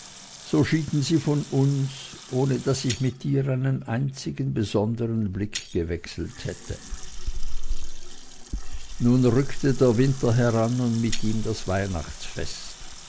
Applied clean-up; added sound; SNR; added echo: none; Shatter + Sink (filling or washing) / Water tap, faucet; 19 dB; none.